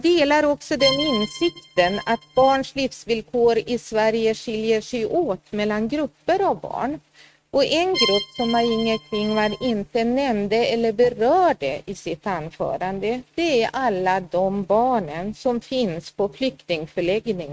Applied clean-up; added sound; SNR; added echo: neural mask model RNNoise.